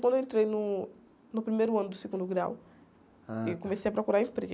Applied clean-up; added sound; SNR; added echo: none; none; none; none.